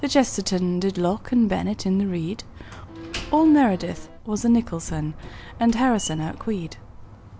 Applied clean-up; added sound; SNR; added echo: none; Slam + Accordion; 17 dB; none.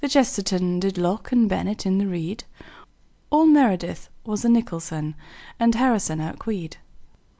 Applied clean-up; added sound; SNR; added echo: none; none; none; none.